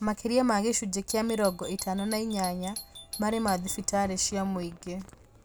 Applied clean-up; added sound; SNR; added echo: none; Doorbell; 14 dB; none.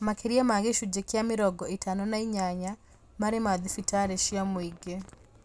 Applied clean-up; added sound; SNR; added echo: none; none; none; none.